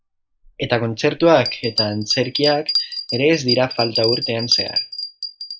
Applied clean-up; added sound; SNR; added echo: classical method log-MMSE.